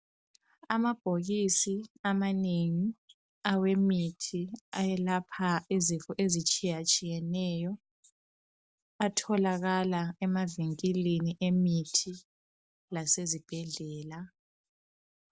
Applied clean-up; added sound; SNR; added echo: none; none; none; none.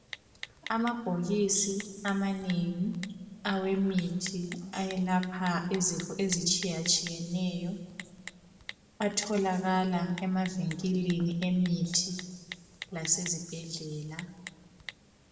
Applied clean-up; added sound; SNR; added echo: none; Typing; 17 dB; reverberation time 1.4 s.